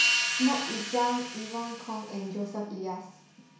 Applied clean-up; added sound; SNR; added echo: none; Hi-hat; 0 dB; reverberation time 0.6 s.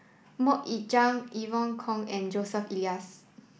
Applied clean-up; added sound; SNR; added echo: none; none; none; none.